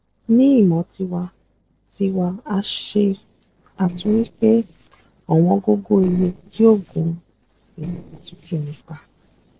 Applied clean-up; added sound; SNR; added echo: neural separator model SepFormer DNS4.